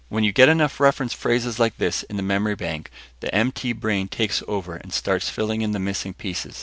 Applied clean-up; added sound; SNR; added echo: none; none; none; none.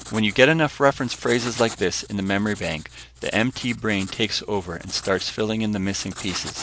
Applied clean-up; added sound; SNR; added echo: none; Writing; 17 dB; none.